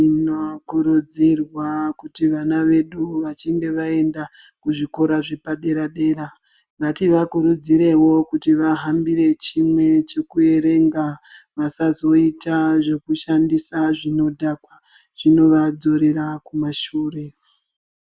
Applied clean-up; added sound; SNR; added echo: none; none; none; none.